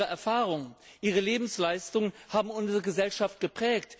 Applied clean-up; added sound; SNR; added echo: none; none; none; none.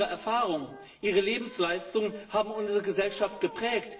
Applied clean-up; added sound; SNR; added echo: none; Wind instrument, woodwind instrument; 19 dB; reverberation time 0.8 s.